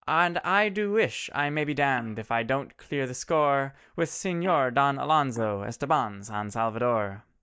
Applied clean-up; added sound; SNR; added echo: neural mask model DeepFilterNet 3.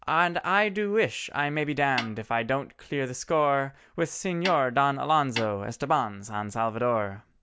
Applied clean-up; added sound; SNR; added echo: none; Snare drum; 11 dB; none.